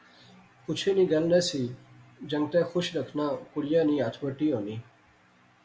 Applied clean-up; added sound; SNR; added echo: none; none; none; reverberation time 0.3 s.